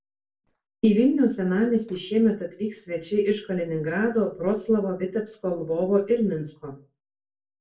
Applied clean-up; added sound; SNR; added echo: neural separator model SepFormer DNS4.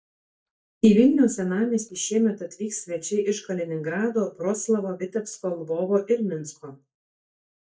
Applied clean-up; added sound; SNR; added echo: neural mask model DeepFilterNet 3.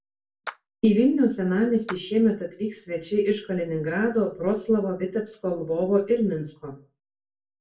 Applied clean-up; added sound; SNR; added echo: none; Clapping; 19 dB; reverberation time 0.3 s.